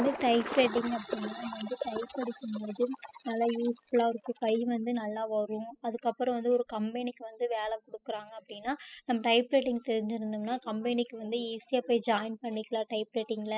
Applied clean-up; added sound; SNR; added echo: classical method spectral subtraction.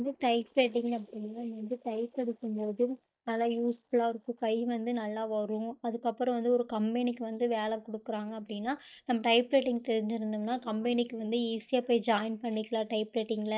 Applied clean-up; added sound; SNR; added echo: neural mask model DeepFilterNet 3.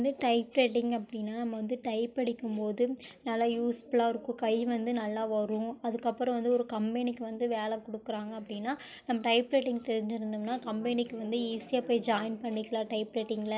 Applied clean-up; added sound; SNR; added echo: none; none; none; none.